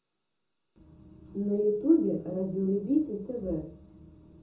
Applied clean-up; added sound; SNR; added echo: none; none; none; reverberation time 0.5 s.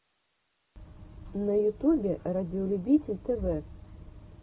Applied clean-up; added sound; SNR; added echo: none; none; none; none.